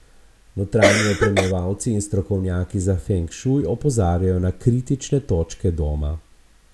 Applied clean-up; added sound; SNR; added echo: none; Cough; -3 dB; none.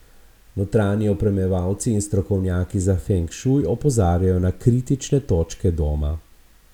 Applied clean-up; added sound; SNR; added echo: none; none; none; none.